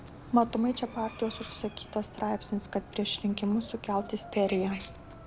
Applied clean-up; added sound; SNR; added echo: none; Chicken, rooster; 14 dB; none.